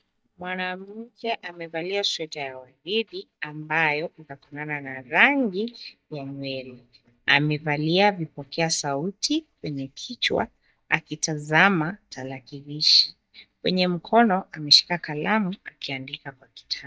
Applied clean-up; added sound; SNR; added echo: neural mask model DeepFilterNet 3.